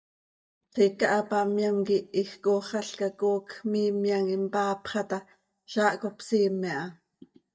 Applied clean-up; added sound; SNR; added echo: neural mask model DeepFilterNet 3.